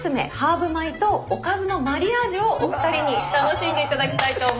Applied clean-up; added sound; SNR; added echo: none; none; none; none.